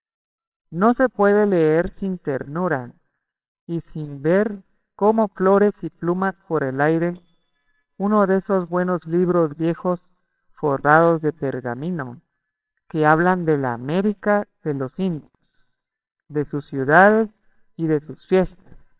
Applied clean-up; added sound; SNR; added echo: neural separator model SepFormer WHAMR!.